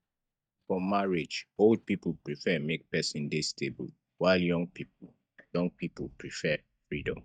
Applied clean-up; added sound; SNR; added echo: neural mask model DeepFilterNet 3.